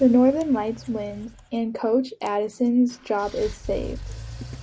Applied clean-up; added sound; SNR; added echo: none; Engine / Car; 16 dB; none.